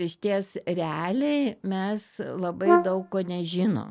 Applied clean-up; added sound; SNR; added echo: none; Brass instrument; -2 dB; none.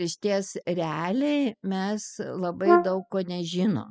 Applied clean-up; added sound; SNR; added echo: classical method spectral subtraction.